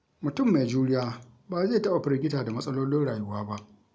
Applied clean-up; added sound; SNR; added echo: none; none; none; none.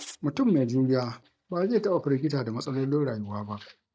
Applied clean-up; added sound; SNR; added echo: neural mask model DeepFilterNet 3.